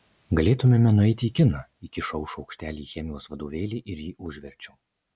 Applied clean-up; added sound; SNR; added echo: none; none; none; none.